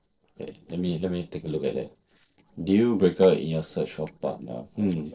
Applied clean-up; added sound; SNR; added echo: neural separator model SepFormer DNS4.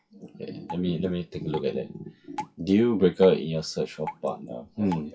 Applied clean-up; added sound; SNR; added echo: classical method WPE with log-MMSE.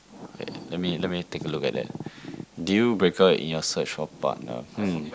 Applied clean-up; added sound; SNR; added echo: none; none; none; none.